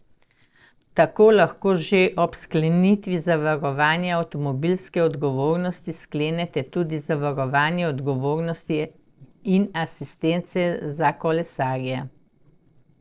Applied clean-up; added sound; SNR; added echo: neural separator model SepFormer DNS4.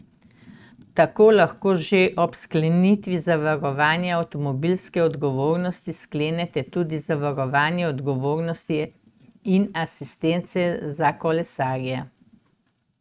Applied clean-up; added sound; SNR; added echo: neural mask model RNNoise.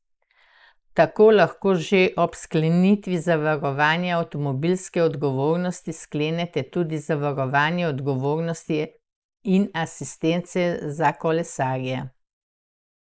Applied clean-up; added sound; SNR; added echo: neural mask model Resemble Enhance denoiser.